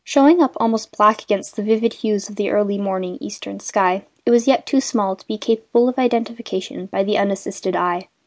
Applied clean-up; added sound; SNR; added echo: none; none; none; none.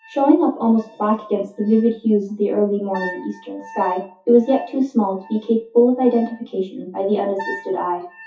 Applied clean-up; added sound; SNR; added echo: classical method WPE with log-MMSE.